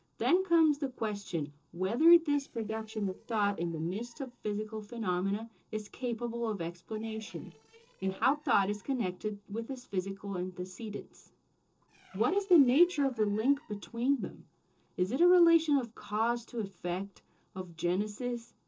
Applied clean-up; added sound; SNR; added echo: neural separator model SepFormer DNS4.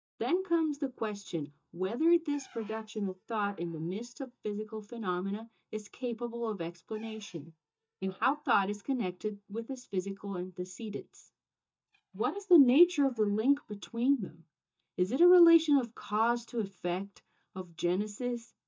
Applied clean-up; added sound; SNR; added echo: neural mask model DeepFilterNet 3.